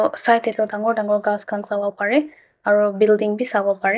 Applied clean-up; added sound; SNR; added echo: neural mask model DeepFilterNet 3.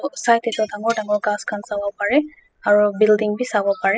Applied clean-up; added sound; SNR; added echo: classical method spectral subtraction.